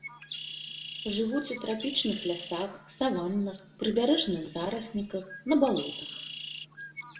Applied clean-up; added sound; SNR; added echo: none; Bird; 12 dB; reverberation time 0.6 s.